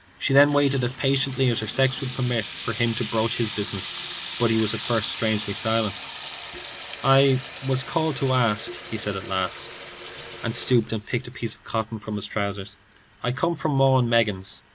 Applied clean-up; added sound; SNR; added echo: none; Sink (filling or washing) / Water tap, faucet; 13 dB; none.